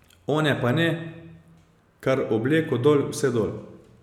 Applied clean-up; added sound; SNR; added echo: none; none; none; none.